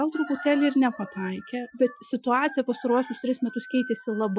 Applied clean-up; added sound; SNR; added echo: classical method Wiener filter.